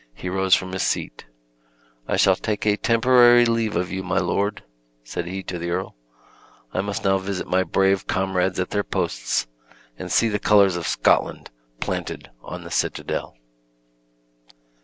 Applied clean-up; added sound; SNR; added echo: none; none; none; none.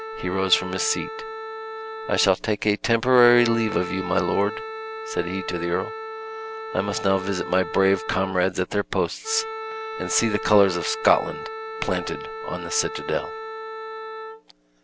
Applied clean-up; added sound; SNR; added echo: none; Wind instrument, woodwind instrument; 9 dB; none.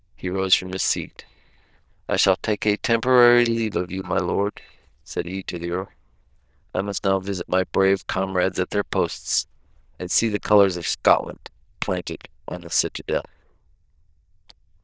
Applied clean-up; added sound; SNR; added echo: neural diffusion model UNIVERSE++.